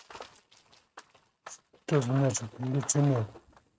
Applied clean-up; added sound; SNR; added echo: neural mask model RNNoise.